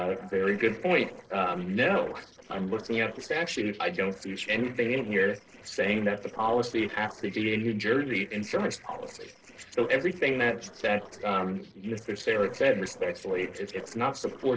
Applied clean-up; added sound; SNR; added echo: neural separator model SepFormer DNS4.